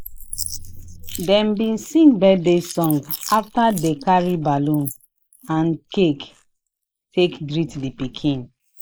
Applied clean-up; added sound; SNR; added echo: neural mask model Resemble Enhance denoiser.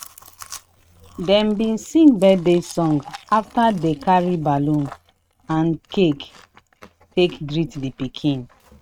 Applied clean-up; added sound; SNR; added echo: neural mask model RNNoise.